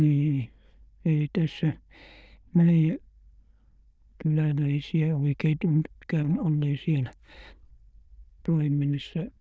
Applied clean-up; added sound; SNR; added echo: neural diffusion model UNIVERSE++.